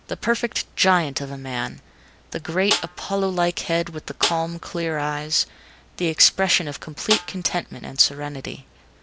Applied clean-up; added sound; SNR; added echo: none; Snare drum; 6 dB; none.